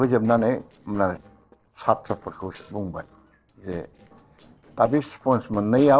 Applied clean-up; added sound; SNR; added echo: neural separator model SepFormer DNS4.